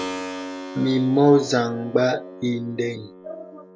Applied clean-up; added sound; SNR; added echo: none; Keyboard (musical); 13 dB; none.